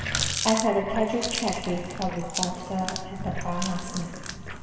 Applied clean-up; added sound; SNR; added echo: none; Water tap, faucet; 3 dB; reverberation time 2.2 s.